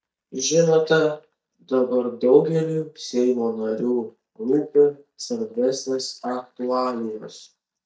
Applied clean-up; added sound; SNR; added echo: neural mask model DeepFilterNet 3.